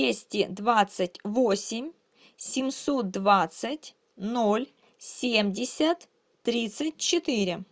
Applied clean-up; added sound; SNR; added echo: none; none; none; none.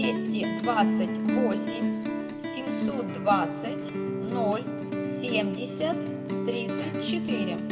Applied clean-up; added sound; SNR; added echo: none; Guitar; -3 dB; reverberation time 1.4 s.